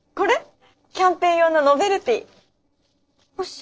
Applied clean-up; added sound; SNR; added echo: neural separator model SepFormer DNS4.